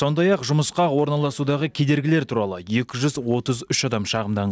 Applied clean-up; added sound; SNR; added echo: none; none; none; none.